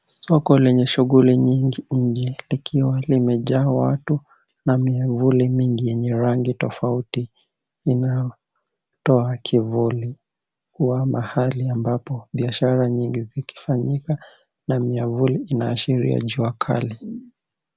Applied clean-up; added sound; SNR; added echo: none; none; none; none.